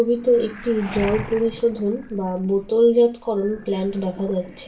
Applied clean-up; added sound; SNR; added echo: none; Waves, surf; 16 dB; reverberation time 0.2 s.